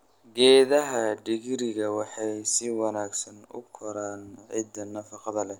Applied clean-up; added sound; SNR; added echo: none; none; none; none.